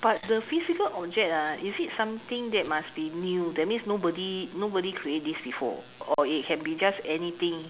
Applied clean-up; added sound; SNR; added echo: none; none; none; none.